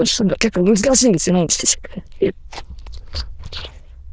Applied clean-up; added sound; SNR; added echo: neural diffusion model UNIVERSE++.